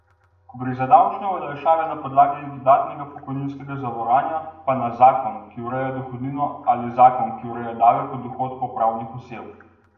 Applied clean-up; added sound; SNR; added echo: none; none; none; reverberation time 0.7 s.